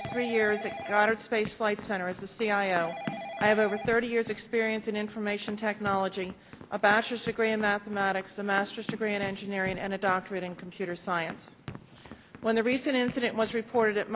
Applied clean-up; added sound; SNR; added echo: none; Run; 16 dB; none.